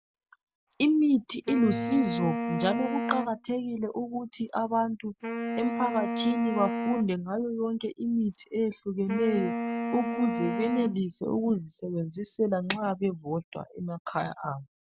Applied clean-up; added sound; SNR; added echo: none; Wind instrument, woodwind instrument; 5 dB; none.